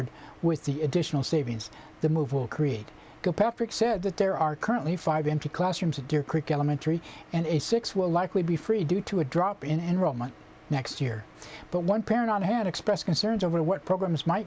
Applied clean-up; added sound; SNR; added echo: none; none; none; none.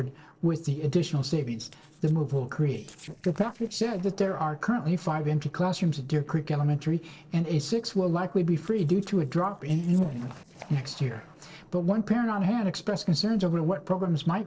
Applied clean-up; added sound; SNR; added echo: neural separator model SepFormer DNS4.